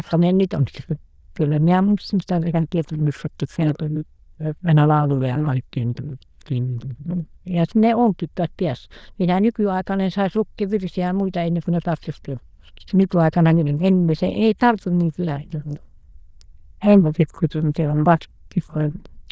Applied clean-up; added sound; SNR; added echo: neural diffusion model UNIVERSE++.